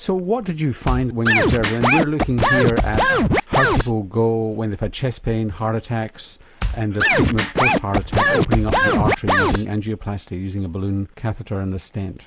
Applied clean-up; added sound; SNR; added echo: none; Scratching (performance technique); -4 dB; none.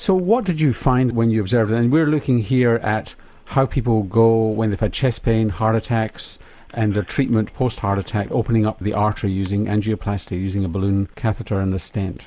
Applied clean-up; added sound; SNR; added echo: none; none; none; none.